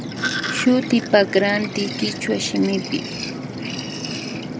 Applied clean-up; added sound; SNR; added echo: none; Sink (filling or washing) + Fixed-wing aircraft, airplane; 6 dB; none.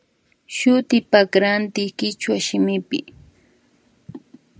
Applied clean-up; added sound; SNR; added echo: none; none; none; none.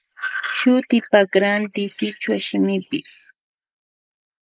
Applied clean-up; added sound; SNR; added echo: neural mask model Resemble Enhance denoiser.